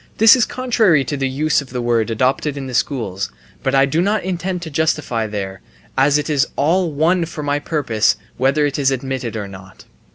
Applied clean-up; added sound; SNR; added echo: none; none; none; none.